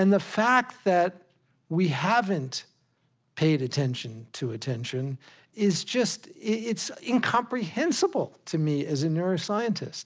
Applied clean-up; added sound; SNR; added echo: none; none; none; none.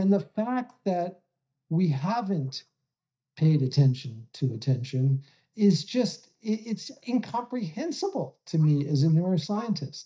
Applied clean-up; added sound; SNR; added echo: neural mask model DeepFilterNet 3.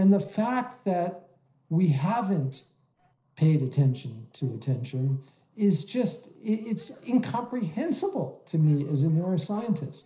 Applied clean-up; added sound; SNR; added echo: neural separator model SepFormer DNS4.